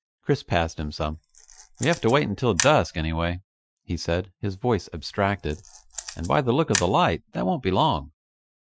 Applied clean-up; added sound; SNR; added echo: classical method Wiener filter.